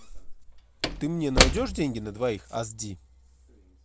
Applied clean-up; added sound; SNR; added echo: none; Slam / Wood; -1 dB; none.